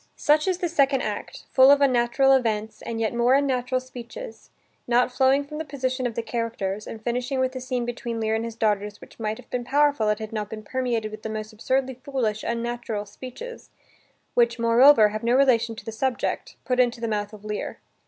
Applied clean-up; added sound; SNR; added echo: none; none; none; none.